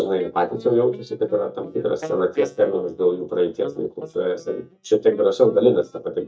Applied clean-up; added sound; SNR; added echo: neural mask model DeepFilterNet 3.